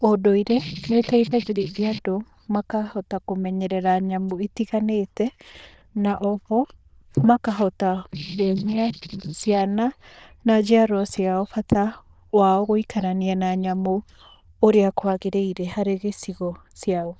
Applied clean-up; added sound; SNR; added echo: neural diffusion model UNIVERSE++.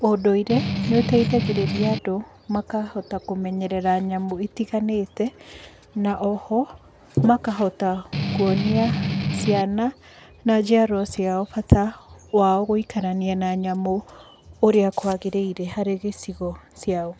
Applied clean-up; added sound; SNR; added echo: none; Strum; 1 dB; none.